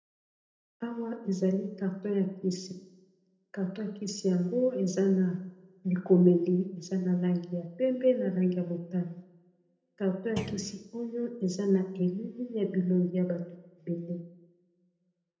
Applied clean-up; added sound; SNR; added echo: none; Thump, thud; 10 dB; reverberation time 0.7 s.